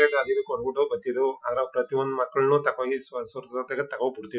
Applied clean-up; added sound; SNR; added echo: classical method Wiener filter.